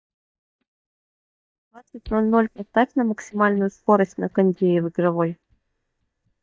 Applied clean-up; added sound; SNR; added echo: neural mask model DeepFilterNet 3.